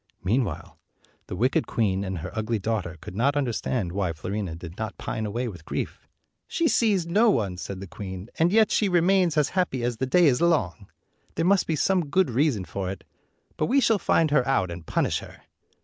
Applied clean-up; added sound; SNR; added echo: none; none; none; none.